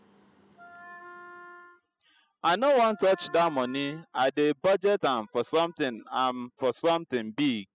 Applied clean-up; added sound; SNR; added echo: classical method spectral subtraction.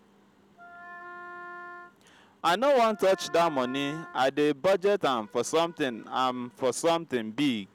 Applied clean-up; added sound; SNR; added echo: none; Wind instrument, woodwind instrument; 17 dB; none.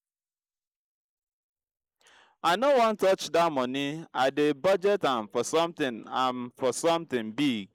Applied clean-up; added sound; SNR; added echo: neural mask model Resemble Enhance denoiser.